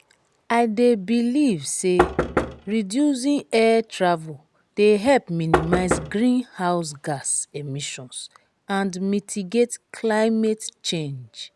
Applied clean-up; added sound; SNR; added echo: none; Knock; 3 dB; none.